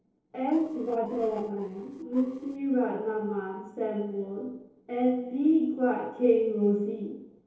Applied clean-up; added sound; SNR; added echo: neural separator model SepFormer DNS4.